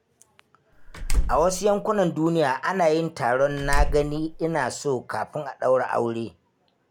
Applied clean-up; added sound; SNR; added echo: none; Slam; 1 dB; none.